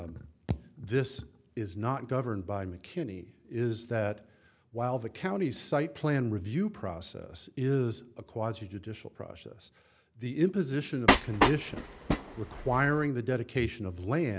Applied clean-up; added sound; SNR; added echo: none; Train; -3 dB; none.